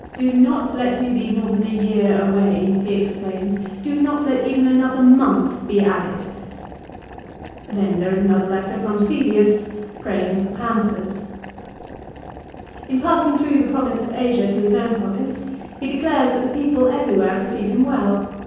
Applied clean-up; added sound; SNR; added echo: none; Boiling; 17 dB; reverberation time 1.3 s.